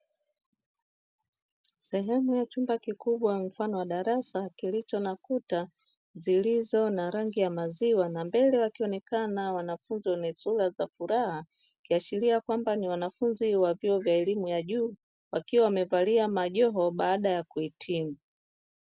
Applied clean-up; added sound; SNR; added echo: none; none; none; none.